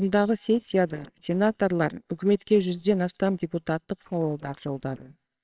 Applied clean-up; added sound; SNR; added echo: neural separator model SepFormer WHAMR!.